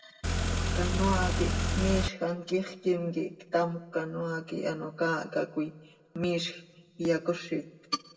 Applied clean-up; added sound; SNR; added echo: none; Car; -3 dB; reverberation time 1.4 s.